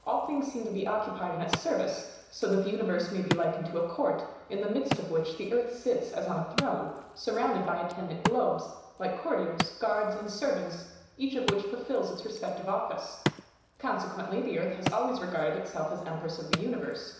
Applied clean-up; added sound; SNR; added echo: none; Wood; 8 dB; reverberation time 1.0 s.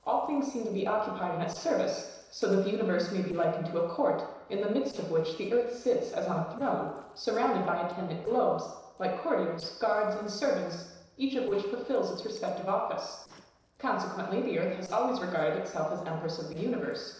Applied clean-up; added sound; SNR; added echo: neural separator model SepFormer DNS4.